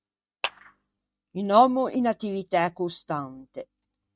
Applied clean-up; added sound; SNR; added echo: neural mask model RNNoise.